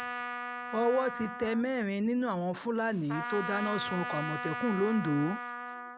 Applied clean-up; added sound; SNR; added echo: none; Trumpet; 7 dB; none.